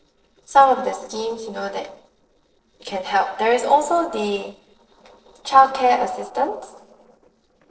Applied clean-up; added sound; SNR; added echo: neural separator model SepFormer DNS4.